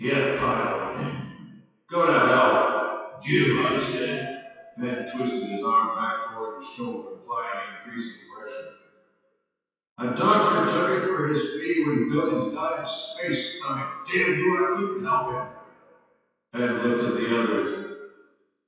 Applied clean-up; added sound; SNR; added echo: classical method WPE with log-MMSE.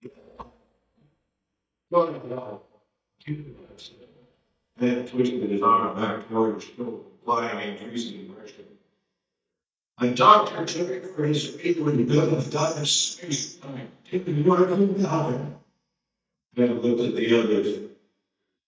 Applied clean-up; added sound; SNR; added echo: neural mask model DeepFilterNet 3.